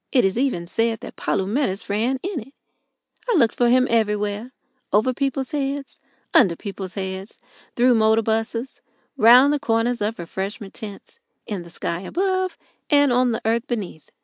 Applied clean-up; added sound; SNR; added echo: none; none; none; none.